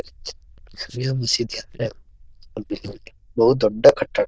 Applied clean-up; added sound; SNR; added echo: neural diffusion model UNIVERSE++.